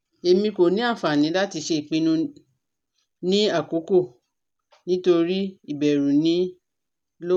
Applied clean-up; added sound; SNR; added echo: none; none; none; none.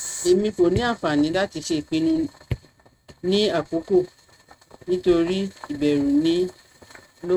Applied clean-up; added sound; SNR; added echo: neural mask model RNNoise.